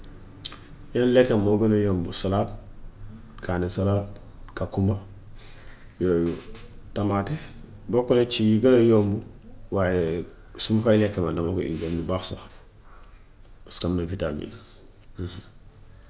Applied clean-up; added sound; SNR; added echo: none; none; none; none.